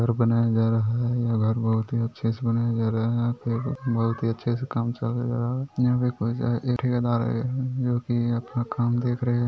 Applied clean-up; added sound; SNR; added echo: none; none; none; none.